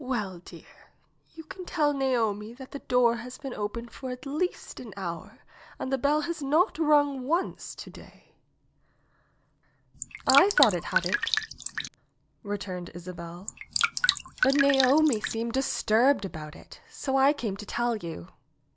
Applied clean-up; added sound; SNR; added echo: none; Drip; 1 dB; none.